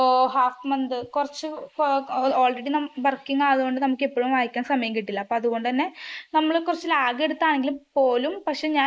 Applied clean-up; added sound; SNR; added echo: neural mask model Resemble Enhance denoiser.